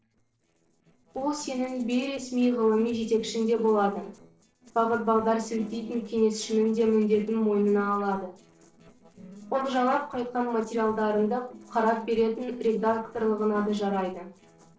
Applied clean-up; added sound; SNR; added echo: neural separator model SepFormer DNS4.